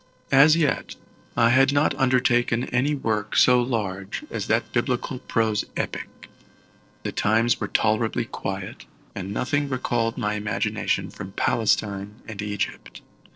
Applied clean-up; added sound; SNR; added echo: neural separator model SepFormer DNS4.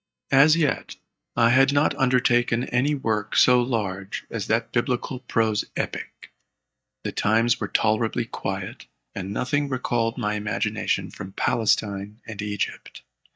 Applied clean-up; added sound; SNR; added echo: neural mask model DeepFilterNet 3.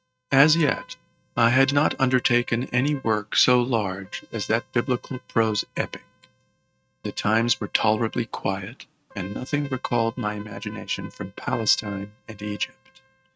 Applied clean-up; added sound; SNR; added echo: neural mask model RNNoise.